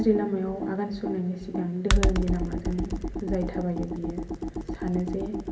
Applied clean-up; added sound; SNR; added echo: none; Computer keyboard; 0 dB; reverberation time 0.3 s.